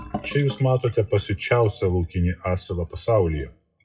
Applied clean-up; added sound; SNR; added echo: classical method WPE with log-MMSE.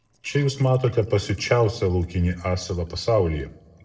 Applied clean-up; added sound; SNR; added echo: neural separator model SepFormer DNS4.